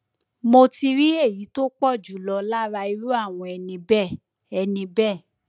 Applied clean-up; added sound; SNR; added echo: none; none; none; none.